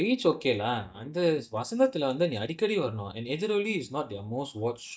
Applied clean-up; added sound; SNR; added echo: neural mask model DeepFilterNet 3.